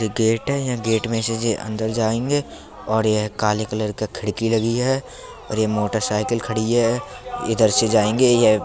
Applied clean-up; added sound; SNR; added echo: none; none; none; none.